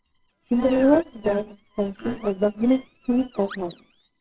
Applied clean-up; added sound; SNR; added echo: neural separator model SepFormer WHAMR!.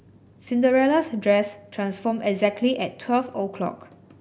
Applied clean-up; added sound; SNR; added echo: none; none; none; none.